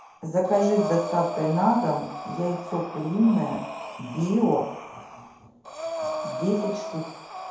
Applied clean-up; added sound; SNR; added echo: none; Breathing; 9 dB; reverberation time 0.8 s.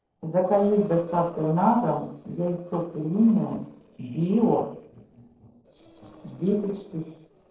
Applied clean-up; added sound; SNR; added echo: neural separator model SepFormer DNS4.